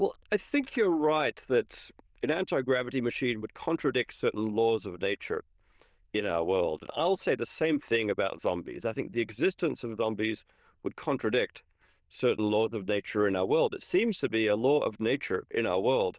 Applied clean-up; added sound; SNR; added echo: neural diffusion model UNIVERSE++.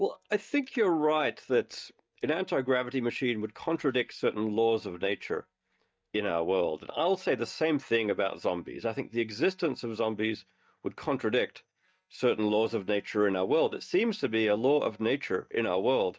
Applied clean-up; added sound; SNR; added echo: neural mask model DeepFilterNet 3.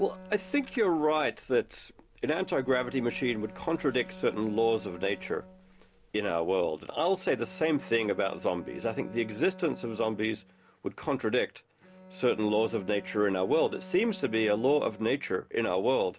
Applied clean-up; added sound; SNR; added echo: none; Bowed string instrument; 19 dB; none.